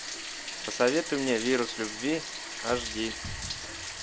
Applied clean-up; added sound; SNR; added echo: none; Bathtub (filling or washing); 6 dB; none.